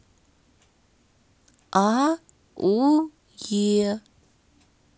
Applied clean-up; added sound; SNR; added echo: none; none; none; none.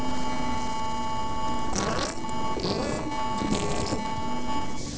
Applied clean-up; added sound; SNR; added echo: neural separator model SepFormer DNS4.